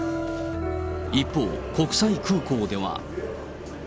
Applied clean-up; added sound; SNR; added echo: none; Piano; 9 dB; none.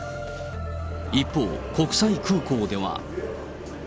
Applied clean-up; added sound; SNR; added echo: none; none; none; none.